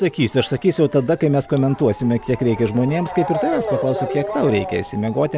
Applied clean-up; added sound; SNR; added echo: none; Motor vehicle (road) / Siren; 10 dB; none.